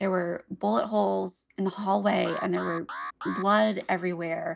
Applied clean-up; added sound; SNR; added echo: none; Alarm; 11 dB; none.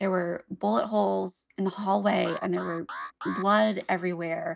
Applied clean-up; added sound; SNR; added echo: neural mask model RNNoise.